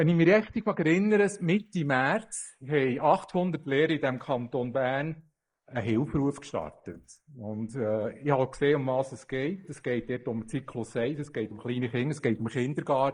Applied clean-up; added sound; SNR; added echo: neural mask model Resemble Enhance denoiser.